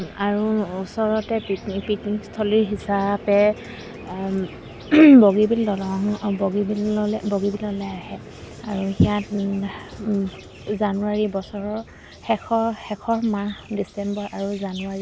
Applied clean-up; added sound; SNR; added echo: none; Vehicle; 19 dB; none.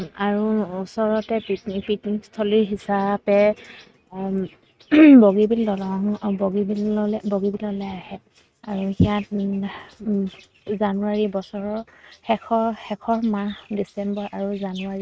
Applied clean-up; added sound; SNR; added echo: neural mask model RNNoise.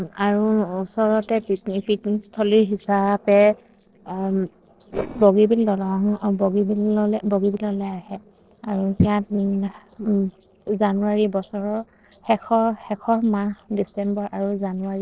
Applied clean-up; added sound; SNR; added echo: neural separator model SepFormer DNS4.